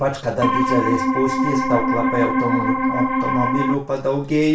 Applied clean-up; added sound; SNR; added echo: none; Organ; -3 dB; reverberation time 0.3 s.